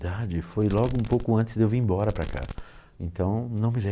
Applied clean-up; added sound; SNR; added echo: none; Fireworks; 11 dB; none.